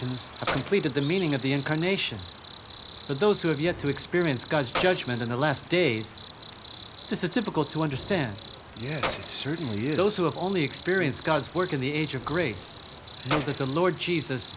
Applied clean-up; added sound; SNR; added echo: none; Keys jangling + Cricket; 7 dB; none.